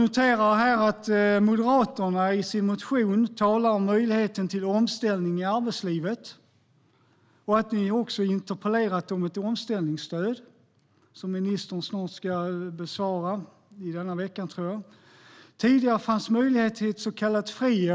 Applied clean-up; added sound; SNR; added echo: none; none; none; none.